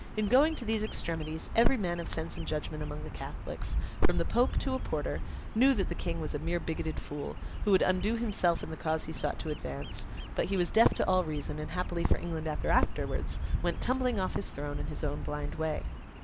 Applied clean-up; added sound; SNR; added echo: none; Bird vocalization, bird call, bird song; 5 dB; none.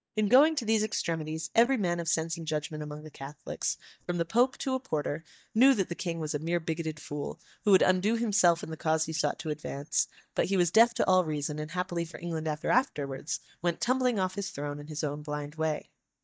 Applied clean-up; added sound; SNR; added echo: neural mask model DeepFilterNet 3.